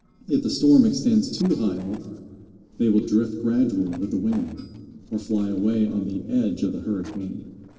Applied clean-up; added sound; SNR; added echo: neural separator model SepFormer DNS4.